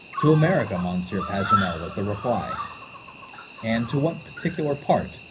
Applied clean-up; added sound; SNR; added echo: none; Cricket; 7 dB; reverberation time 0.5 s.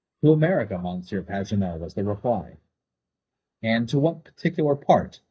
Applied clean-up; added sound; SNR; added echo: neural mask model DeepFilterNet 3.